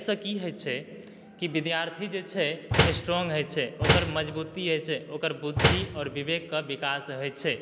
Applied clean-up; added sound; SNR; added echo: none; Slam; -3 dB; none.